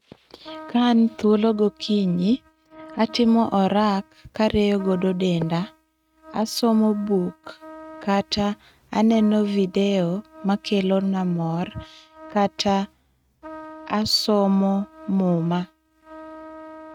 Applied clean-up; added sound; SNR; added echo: neural mask model RNNoise.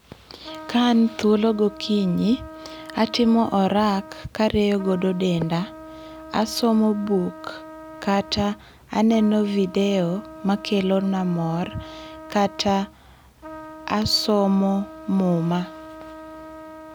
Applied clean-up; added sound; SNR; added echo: none; Trumpet; 17 dB; none.